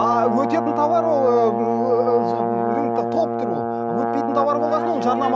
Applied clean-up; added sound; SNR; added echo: none; Brass instrument; 1 dB; none.